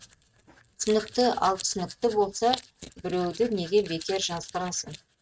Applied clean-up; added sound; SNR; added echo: neural mask model RNNoise.